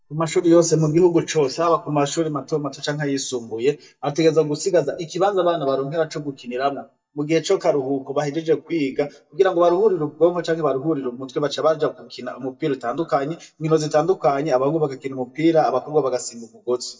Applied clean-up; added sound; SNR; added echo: neural mask model DeepFilterNet 3.